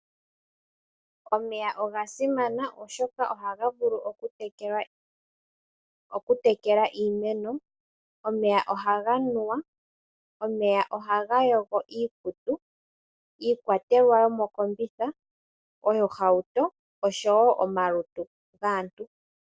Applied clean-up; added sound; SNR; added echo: none; none; none; none.